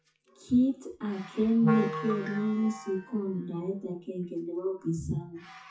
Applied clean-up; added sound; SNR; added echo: classical method WPE with log-MMSE.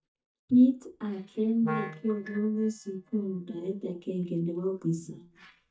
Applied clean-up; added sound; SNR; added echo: neural mask model DeepFilterNet 3.